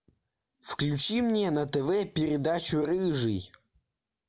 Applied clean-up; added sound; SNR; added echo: none; none; none; none.